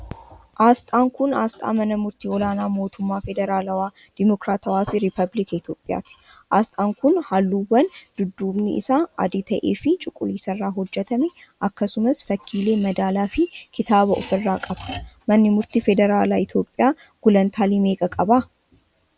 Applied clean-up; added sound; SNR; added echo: none; none; none; none.